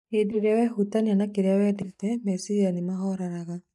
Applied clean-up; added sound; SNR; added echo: neural mask model DeepFilterNet 3.